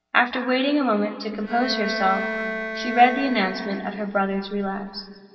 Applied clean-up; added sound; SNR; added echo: none; Bowed string instrument; 7 dB; reverberation time 2.1 s.